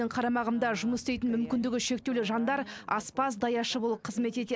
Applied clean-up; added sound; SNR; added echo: none; none; none; none.